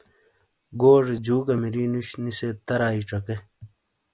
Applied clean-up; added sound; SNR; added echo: none; none; none; none.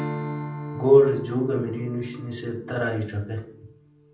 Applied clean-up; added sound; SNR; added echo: none; Strum; 11 dB; reverberation time 0.6 s.